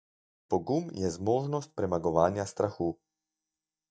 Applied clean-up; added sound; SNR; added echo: neural mask model DeepFilterNet 3.